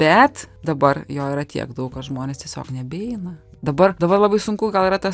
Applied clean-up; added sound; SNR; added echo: none; none; none; none.